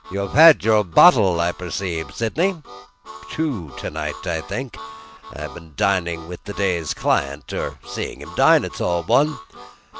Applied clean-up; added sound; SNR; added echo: none; Harmonica; 18 dB; none.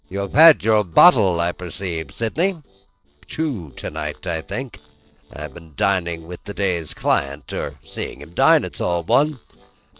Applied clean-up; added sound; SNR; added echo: neural separator model SepFormer DNS4.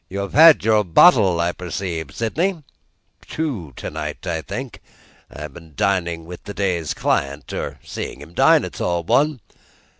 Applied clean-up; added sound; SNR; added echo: none; none; none; none.